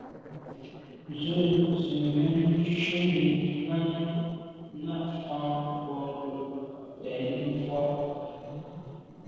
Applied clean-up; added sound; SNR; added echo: neural separator model SepFormer DNS4.